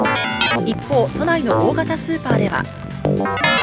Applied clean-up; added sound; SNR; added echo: none; Keyboard (musical); -2 dB; none.